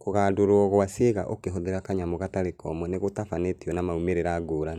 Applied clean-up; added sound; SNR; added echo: none; none; none; none.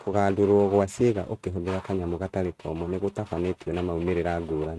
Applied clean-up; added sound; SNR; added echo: neural mask model RNNoise.